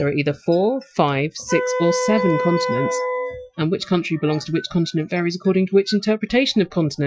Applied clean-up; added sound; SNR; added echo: classical method Wiener filter.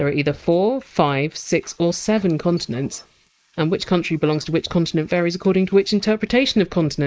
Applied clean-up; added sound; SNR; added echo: neural mask model Resemble Enhance denoiser.